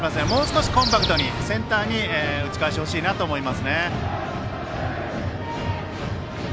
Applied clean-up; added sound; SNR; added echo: none; Chirp, tweet; 2 dB; none.